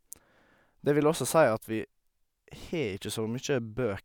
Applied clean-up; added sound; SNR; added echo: none; none; none; none.